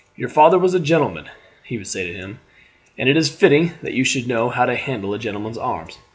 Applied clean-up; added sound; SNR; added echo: none; none; none; none.